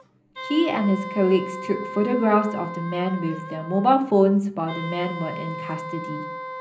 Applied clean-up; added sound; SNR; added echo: none; Wind instrument, woodwind instrument; 11 dB; reverberation time 0.5 s.